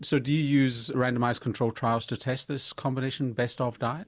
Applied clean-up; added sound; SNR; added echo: none; none; none; none.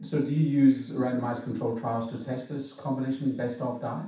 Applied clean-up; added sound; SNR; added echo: none; none; none; reverberation time 0.7 s.